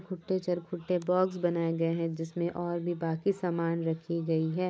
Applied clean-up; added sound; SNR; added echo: none; none; none; none.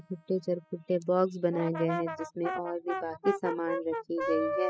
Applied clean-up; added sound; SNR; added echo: classical method spectral subtraction.